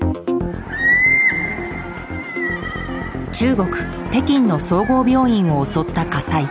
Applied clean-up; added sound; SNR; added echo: none; none; none; none.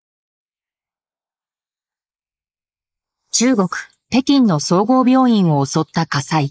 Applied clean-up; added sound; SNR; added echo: neural mask model Resemble Enhance denoiser.